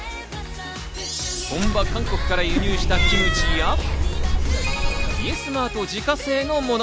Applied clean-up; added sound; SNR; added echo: none; Cat; -5 dB; none.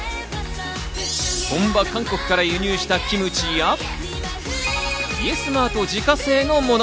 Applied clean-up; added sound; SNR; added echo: none; none; none; none.